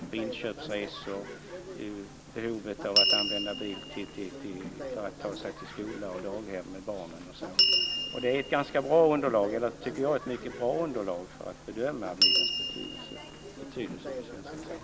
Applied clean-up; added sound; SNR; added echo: none; Door / Bell; 1 dB; none.